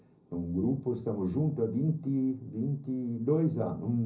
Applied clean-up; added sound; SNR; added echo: none; none; none; reverberation time 0.5 s.